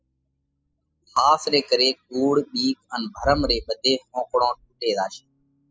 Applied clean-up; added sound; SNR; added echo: classical method spectral subtraction.